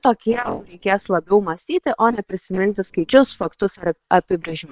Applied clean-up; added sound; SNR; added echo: neural separator model SepFormer WHAM!.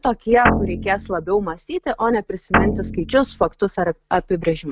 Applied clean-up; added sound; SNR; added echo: none; Guitar; 1 dB; none.